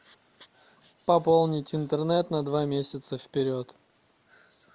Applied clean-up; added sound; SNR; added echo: none; none; none; none.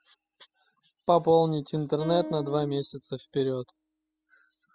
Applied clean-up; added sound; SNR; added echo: classical method spectral subtraction.